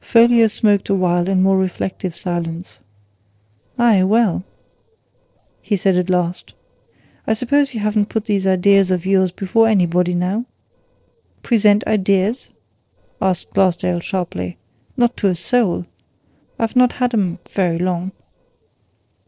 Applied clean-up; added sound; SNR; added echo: neural separator model SepFormer DNS4.